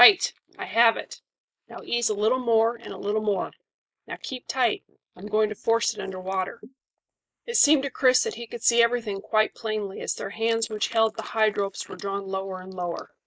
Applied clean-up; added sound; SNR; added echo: neural mask model Resemble Enhance denoiser.